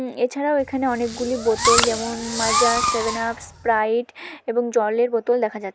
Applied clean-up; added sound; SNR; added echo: none; Fireworks; 1 dB; none.